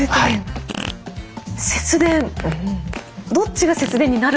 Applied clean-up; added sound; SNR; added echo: none; Fart; 15 dB; none.